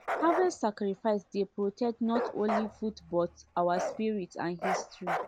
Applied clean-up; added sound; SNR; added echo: none; Bark; 6 dB; none.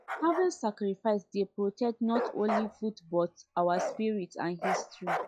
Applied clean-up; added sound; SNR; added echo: classical method log-MMSE.